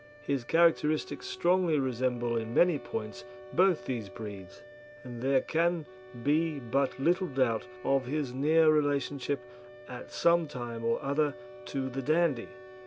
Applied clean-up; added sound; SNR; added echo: none; Wind instrument, woodwind instrument + Wind instrument, woodwind instrument; 18 dB; none.